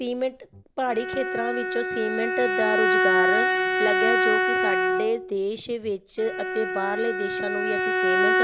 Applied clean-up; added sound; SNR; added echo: none; Bowed string instrument; -4 dB; none.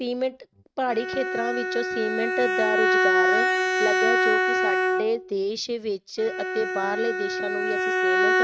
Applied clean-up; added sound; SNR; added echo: neural mask model RNNoise.